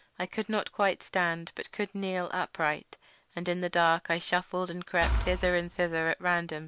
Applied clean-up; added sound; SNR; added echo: none; Engine / Car; 2 dB; none.